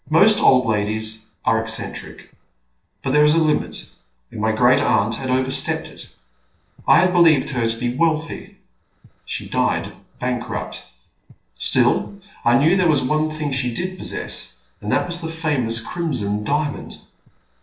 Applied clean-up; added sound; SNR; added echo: neural separator model SepFormer DNS4.